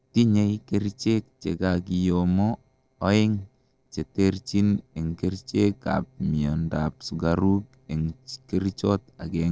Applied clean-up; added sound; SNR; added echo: neural separator model SepFormer DNS4.